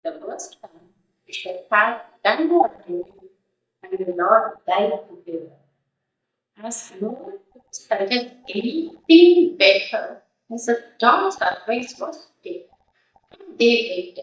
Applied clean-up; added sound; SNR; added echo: neural mask model DeepFilterNet 3.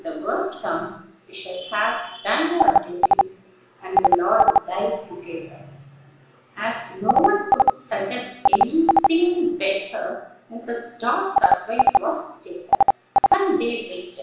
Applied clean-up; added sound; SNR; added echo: none; Telephone; -5 dB; reverberation time 0.7 s.